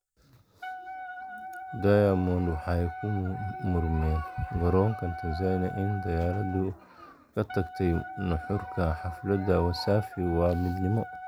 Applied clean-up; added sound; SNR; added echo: none; Wind instrument, woodwind instrument; 12 dB; none.